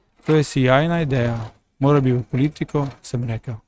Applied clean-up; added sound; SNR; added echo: neural mask model RNNoise.